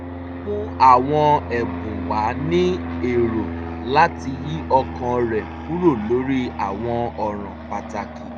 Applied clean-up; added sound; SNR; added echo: none; Fixed-wing aircraft, airplane; 9 dB; none.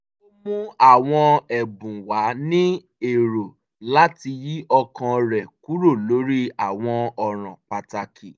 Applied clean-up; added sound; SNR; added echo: none; none; none; none.